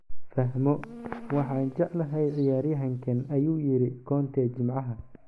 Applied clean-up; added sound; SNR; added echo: none; Insect; 20 dB; none.